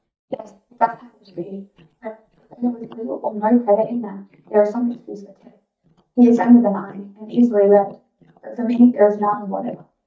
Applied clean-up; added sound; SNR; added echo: neural mask model DeepFilterNet 3.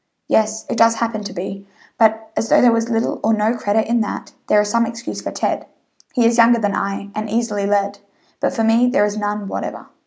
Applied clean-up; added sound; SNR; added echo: none; none; none; none.